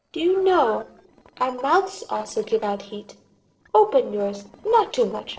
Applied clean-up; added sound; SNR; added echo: neural separator model SepFormer DNS4.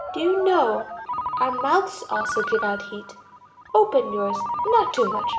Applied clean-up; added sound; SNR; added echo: none; Ringtone; 5 dB; reverberation time 0.5 s.